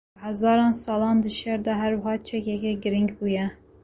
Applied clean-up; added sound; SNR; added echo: none; none; none; none.